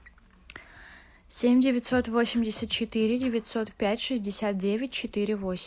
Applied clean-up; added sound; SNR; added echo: none; Drum kit; 20 dB; none.